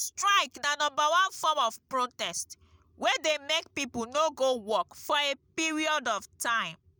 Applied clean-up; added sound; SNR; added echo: none; none; none; none.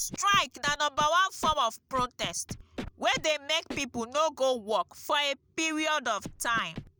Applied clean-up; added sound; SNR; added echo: none; Scratching (performance technique); 15 dB; none.